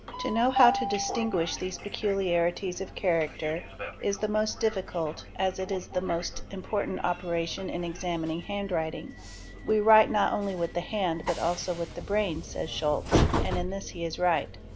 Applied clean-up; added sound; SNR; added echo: none; Train; 7 dB; none.